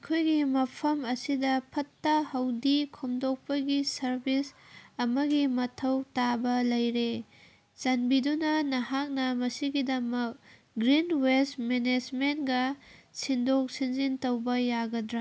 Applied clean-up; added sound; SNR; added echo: none; none; none; none.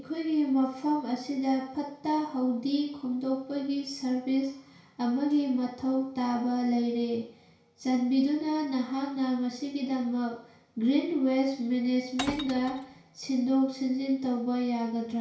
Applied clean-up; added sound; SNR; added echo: none; Glass; 10 dB; reverberation time 0.6 s.